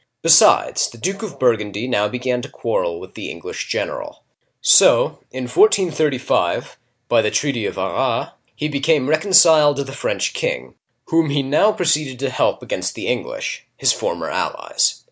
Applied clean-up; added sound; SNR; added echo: none; none; none; none.